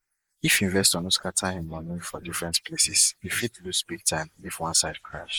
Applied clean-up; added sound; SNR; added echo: neural mask model Resemble Enhance denoiser.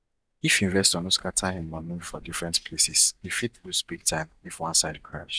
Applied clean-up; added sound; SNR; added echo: neural mask model DeepFilterNet 3.